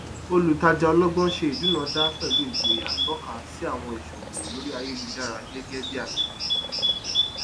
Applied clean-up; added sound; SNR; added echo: none; Bird; 2 dB; none.